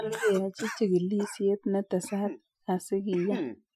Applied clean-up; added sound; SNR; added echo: classical method Wiener filter.